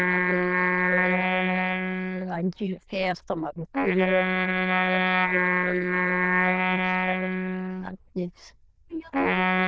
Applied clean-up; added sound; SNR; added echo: neural diffusion model UNIVERSE++.